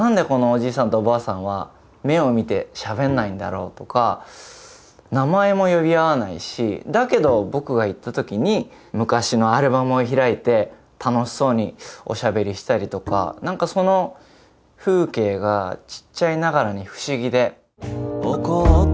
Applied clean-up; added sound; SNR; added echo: none; Bowed string instrument; 17 dB; none.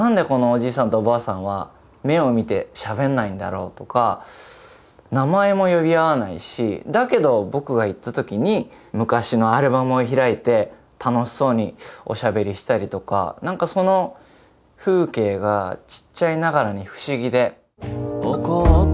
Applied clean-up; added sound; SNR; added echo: none; none; none; none.